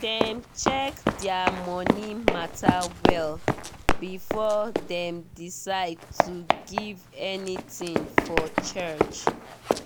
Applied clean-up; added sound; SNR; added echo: none; Run; -3 dB; none.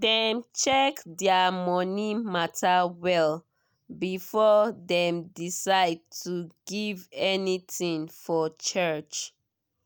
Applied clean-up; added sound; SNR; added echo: none; none; none; none.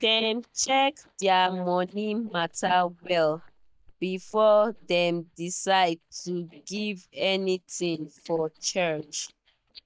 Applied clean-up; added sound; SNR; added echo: neural mask model DeepFilterNet 3.